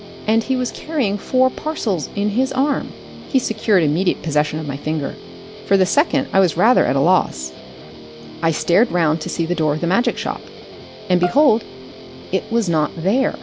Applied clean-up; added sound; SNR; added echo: none; Guitar + Bowed string instrument; 16 dB; none.